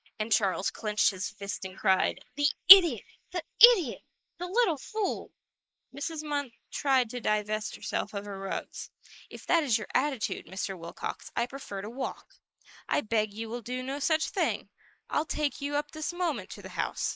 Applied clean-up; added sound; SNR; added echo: neural mask model Resemble Enhance denoiser.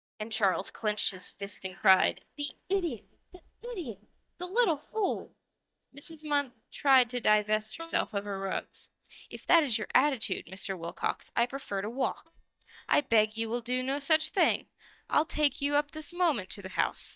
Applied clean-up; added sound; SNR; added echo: neural mask model DeepFilterNet 3.